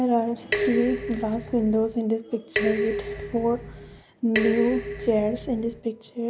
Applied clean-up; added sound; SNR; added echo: none; Dishes, pots, and pans; 4 dB; none.